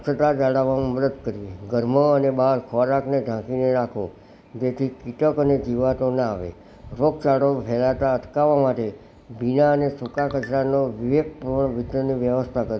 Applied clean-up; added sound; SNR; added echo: none; none; none; none.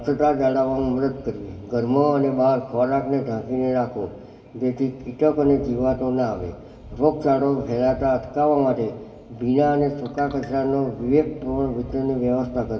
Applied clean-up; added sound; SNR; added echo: none; none; none; reverberation time 2.3 s.